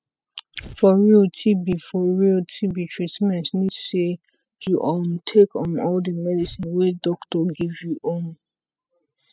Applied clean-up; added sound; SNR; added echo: classical method spectral subtraction.